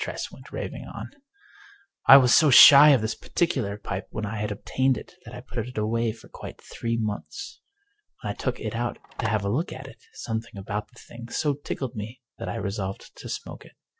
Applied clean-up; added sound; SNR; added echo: neural separator model SepFormer DNS4.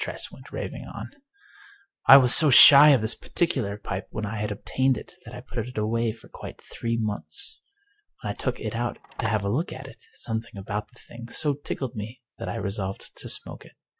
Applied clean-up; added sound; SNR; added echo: neural mask model Resemble Enhance denoiser.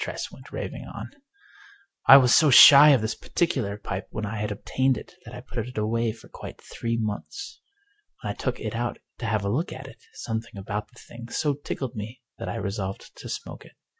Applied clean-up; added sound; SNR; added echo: none; none; none; none.